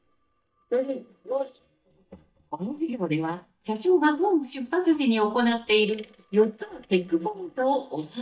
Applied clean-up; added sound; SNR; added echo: neural mask model DeepFilterNet 3.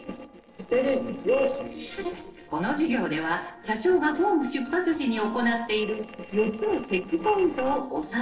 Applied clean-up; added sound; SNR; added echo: neural separator model SepFormer DNS4.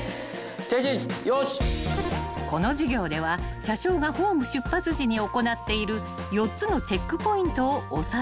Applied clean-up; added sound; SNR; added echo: none; none; none; none.